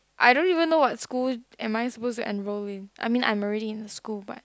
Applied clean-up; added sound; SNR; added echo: none; none; none; none.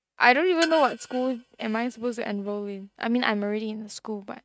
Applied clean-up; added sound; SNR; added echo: neural mask model RNNoise.